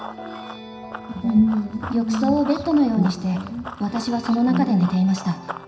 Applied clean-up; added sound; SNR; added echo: none; Run; 16 dB; reverberation time 0.9 s.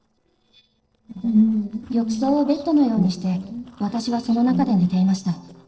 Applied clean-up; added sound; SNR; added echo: neural separator model SepFormer DNS4.